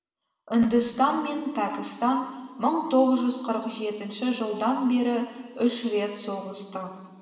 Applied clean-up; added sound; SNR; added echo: none; none; none; reverberation time 2.4 s.